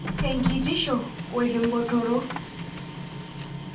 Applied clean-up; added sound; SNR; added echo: none; Printer; 4 dB; reverberation time 0.3 s.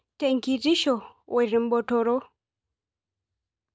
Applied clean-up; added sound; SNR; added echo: none; none; none; none.